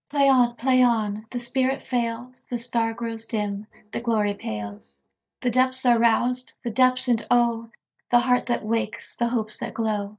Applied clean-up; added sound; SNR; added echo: neural mask model DeepFilterNet 3.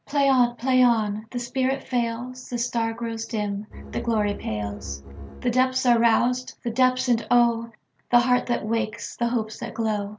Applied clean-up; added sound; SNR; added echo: none; Bowed string instrument; 13 dB; none.